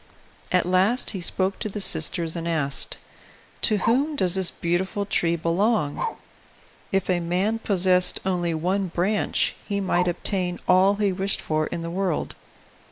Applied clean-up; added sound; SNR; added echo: neural mask model Resemble Enhance denoiser.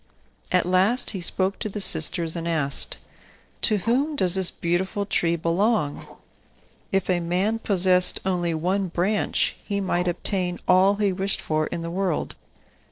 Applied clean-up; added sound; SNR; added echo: neural separator model SepFormer DNS4.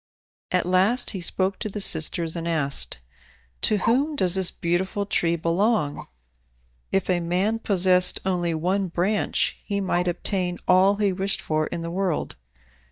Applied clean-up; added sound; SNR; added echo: neural mask model DeepFilterNet 3.